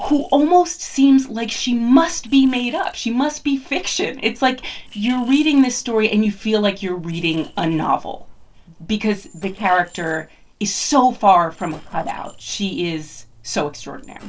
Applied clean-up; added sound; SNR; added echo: neural separator model SepFormer DNS4.